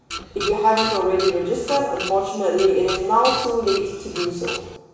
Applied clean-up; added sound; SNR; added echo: none; Printer; 10 dB; reverberation time 1.0 s.